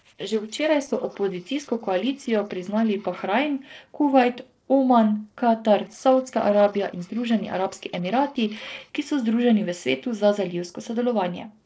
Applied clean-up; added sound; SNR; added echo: neural separator model SepFormer DNS4.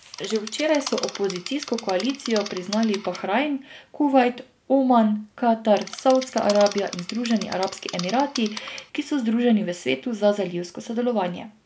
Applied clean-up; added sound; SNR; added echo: none; Insect; 13 dB; none.